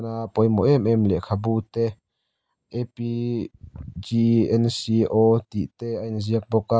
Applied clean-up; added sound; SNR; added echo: none; none; none; none.